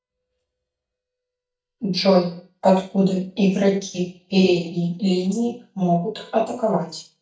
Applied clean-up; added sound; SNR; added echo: neural mask model DeepFilterNet 3.